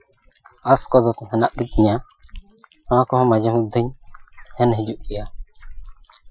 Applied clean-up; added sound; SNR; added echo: classical method Wiener filter.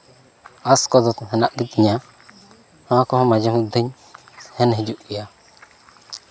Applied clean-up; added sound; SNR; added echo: none; none; none; none.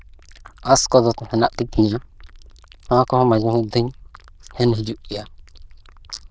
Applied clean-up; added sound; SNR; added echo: neural diffusion model UNIVERSE++.